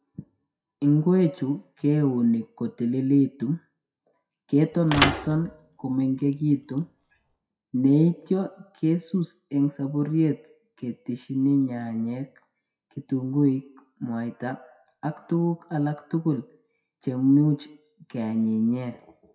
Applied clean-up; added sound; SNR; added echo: classical method WPE with log-MMSE.